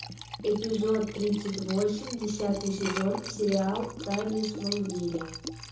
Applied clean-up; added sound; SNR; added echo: none; Liquid; 10 dB; reverberation time 1.0 s.